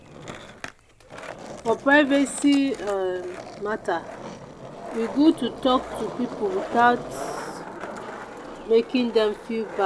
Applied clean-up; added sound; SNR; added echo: none; Skateboard; 12 dB; none.